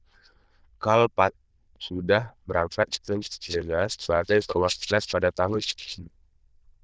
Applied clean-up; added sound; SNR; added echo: neural diffusion model UNIVERSE++.